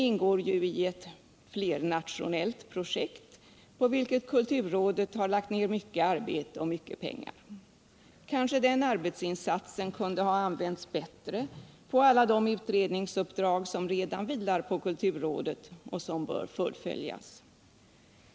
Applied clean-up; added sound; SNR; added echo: none; none; none; none.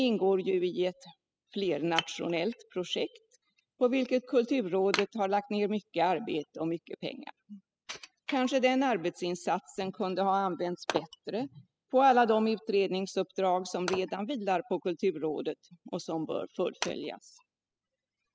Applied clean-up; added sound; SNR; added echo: classical method spectral subtraction.